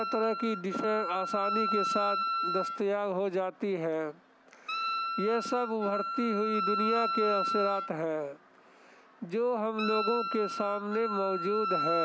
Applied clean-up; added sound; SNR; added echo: none; Wind instrument, woodwind instrument; 3 dB; none.